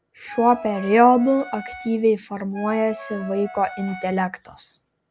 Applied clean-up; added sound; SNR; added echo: none; Wind instrument, woodwind instrument; 15 dB; none.